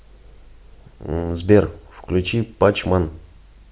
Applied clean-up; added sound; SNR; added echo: none; none; none; none.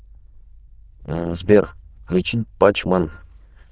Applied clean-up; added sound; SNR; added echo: neural diffusion model UNIVERSE++.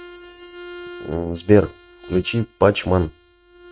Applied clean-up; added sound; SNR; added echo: neural mask model RNNoise.